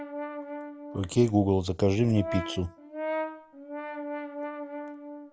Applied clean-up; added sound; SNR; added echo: none; Brass instrument; 8 dB; none.